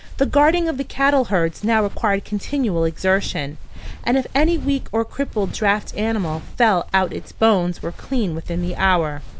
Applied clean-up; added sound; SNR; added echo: none; Walk, footsteps; 9 dB; none.